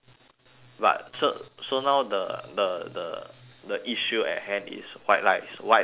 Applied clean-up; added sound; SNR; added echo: none; none; none; none.